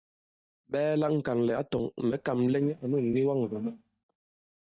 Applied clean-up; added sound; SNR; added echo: neural mask model DeepFilterNet 3.